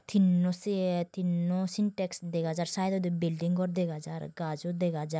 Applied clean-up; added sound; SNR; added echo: none; none; none; none.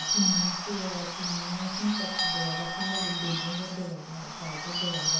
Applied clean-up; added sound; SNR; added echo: none; Bird / Bell; -2 dB; reverberation time 0.9 s.